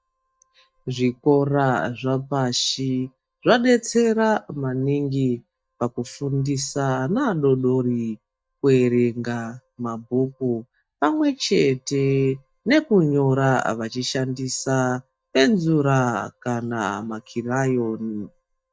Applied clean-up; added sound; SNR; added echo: neural mask model DeepFilterNet 3.